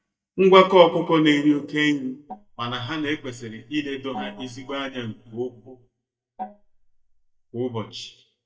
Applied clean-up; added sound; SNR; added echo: neural mask model DeepFilterNet 3.